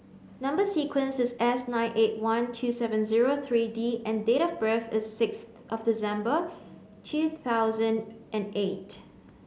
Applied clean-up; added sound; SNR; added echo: none; none; none; none.